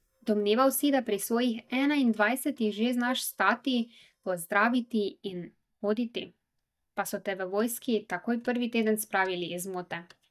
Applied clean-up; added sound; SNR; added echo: neural mask model DeepFilterNet 3.